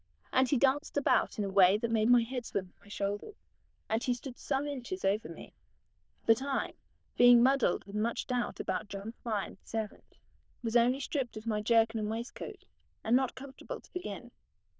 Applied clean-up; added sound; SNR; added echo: neural diffusion model UNIVERSE++.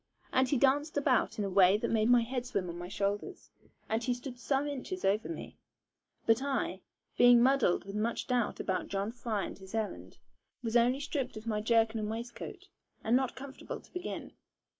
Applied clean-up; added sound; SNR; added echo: neural mask model Resemble Enhance denoiser.